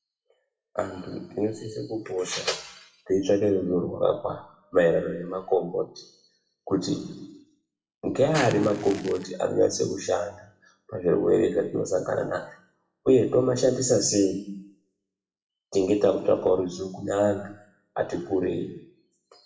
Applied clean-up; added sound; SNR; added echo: classical method WPE with log-MMSE.